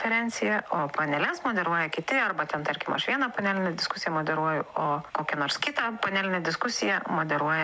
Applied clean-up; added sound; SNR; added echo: none; none; none; none.